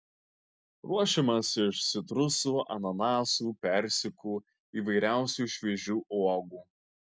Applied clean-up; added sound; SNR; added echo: none; none; none; none.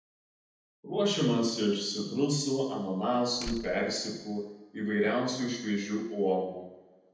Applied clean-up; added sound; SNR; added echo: none; Slam; 13 dB; reverberation time 0.9 s.